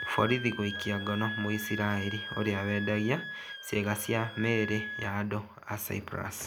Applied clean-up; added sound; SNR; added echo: none; Wind instrument, woodwind instrument; 9 dB; none.